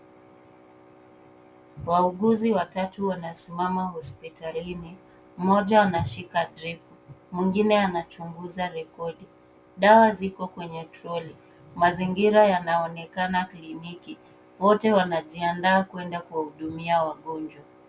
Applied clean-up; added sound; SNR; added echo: none; none; none; none.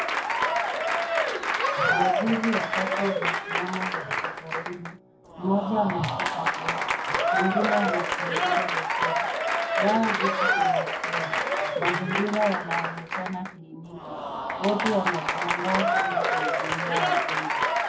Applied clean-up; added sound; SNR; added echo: none; Applause / Crowd; -4 dB; reverberation time 0.4 s.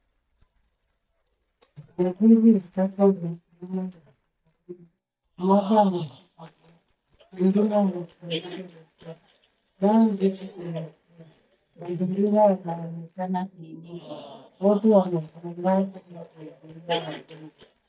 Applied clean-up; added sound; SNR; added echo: neural mask model DeepFilterNet 3.